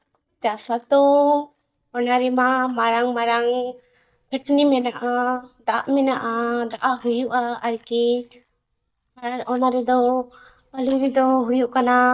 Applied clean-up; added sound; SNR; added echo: neural mask model DeepFilterNet 3.